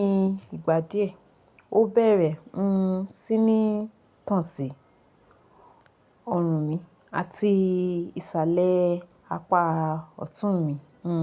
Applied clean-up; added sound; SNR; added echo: none; none; none; none.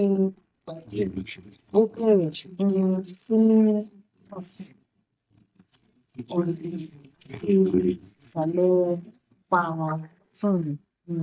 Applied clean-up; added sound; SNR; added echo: neural mask model DeepFilterNet 3.